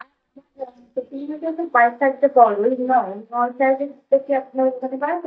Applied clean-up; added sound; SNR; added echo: neural mask model DeepFilterNet 3.